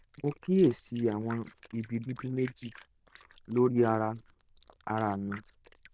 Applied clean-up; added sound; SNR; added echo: neural diffusion model UNIVERSE++.